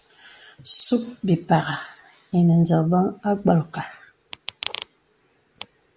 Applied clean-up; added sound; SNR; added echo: none; none; none; none.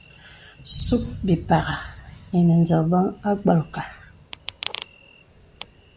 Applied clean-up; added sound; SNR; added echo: none; Thunder; 15 dB; none.